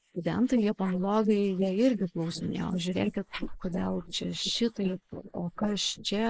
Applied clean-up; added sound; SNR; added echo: neural mask model Resemble Enhance denoiser.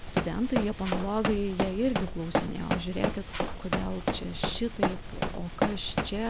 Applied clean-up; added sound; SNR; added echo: none; Run; 0 dB; none.